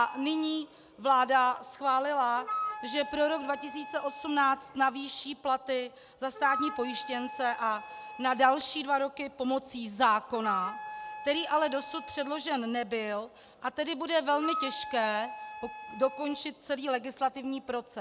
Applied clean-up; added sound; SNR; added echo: none; Wind instrument, woodwind instrument; 11 dB; none.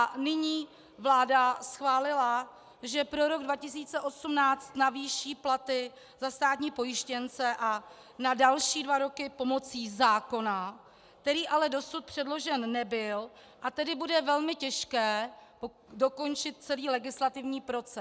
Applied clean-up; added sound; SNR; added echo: none; none; none; none.